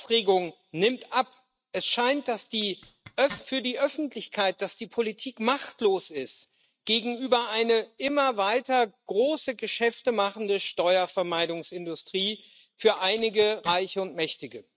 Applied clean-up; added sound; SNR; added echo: neural mask model RNNoise.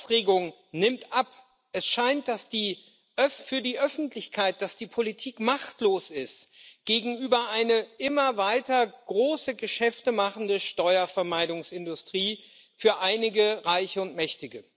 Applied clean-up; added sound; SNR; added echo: none; none; none; none.